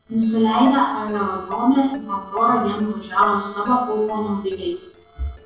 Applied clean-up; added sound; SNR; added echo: neural separator model SepFormer DNS4.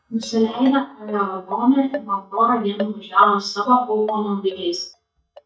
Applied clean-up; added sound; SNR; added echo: neural mask model DeepFilterNet 3.